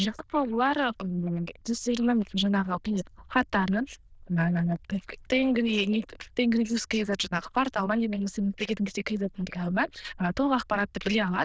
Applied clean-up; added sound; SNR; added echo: neural diffusion model UNIVERSE++.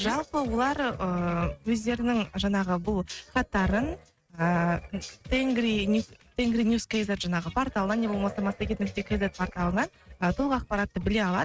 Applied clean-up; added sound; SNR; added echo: neural mask model RNNoise.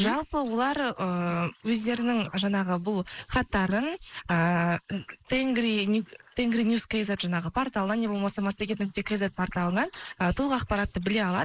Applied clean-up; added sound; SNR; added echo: neural mask model Resemble Enhance denoiser.